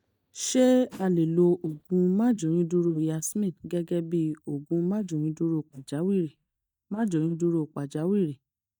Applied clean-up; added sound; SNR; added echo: neural mask model DeepFilterNet 3.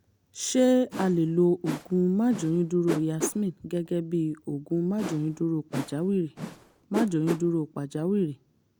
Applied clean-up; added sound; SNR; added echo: none; Whoosh, swoosh, swish; 10 dB; none.